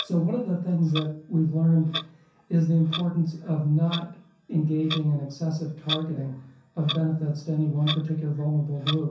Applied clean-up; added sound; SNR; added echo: none; Clock; 13 dB; reverberation time 0.6 s.